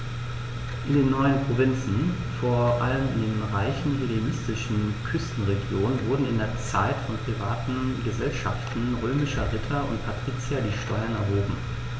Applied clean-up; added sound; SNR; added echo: none; none; none; none.